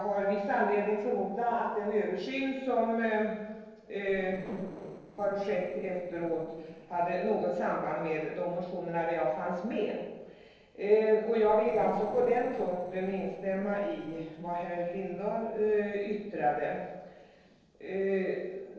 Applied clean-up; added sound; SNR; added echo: neural separator model SepFormer DNS4.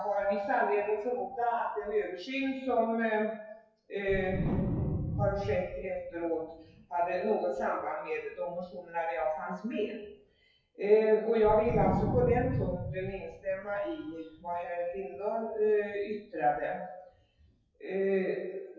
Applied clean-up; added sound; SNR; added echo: classical method WPE with log-MMSE.